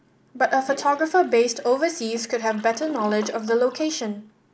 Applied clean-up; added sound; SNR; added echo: none; Toilet flush; 20 dB; none.